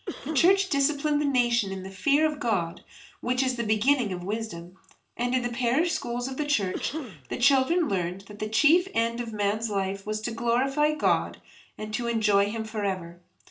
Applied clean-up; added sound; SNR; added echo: none; Cough; 11 dB; reverberation time 0.2 s.